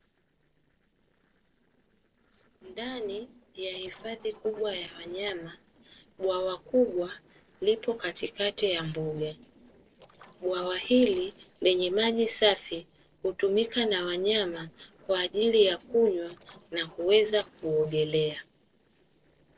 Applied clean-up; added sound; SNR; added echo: neural separator model SepFormer DNS4.